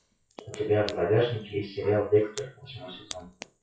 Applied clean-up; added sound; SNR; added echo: classical method WPE with log-MMSE.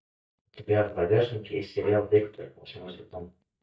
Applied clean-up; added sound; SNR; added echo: neural mask model DeepFilterNet 3.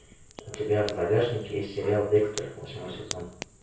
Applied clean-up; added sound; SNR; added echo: none; Fire; 16 dB; reverberation time 0.6 s.